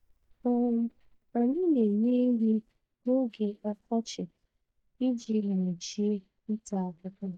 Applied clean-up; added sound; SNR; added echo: neural mask model DeepFilterNet 3.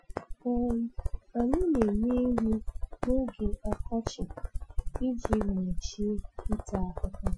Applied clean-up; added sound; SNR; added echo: classical method Wiener filter.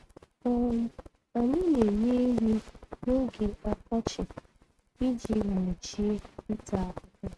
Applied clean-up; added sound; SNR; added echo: neural mask model RNNoise.